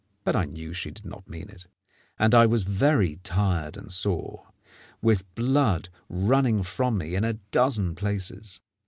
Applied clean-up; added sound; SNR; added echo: none; none; none; none.